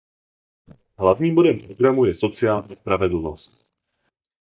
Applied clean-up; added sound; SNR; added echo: neural mask model DeepFilterNet 3.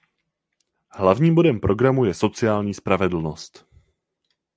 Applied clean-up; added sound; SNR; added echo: none; none; none; none.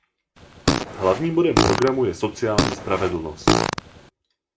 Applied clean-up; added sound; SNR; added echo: none; Fart; -1 dB; reverberation time 0.3 s.